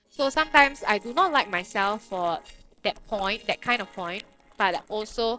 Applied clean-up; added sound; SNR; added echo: neural separator model SepFormer DNS4.